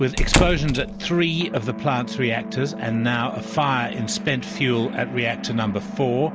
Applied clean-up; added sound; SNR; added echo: none; Squeak / Slam / Wood; -1 dB; none.